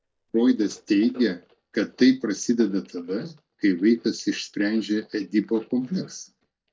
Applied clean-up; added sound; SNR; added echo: neural mask model DeepFilterNet 3.